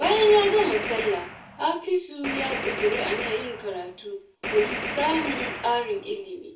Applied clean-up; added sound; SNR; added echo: none; Gunshot, gunfire; 7 dB; reverberation time 0.4 s.